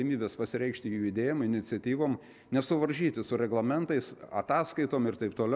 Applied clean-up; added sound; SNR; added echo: none; none; none; none.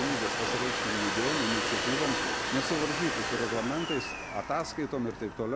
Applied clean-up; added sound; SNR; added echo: none; Domestic sounds, home sounds; -1 dB; none.